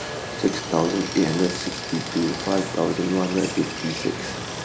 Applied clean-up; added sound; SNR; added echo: none; Stream; 7 dB; none.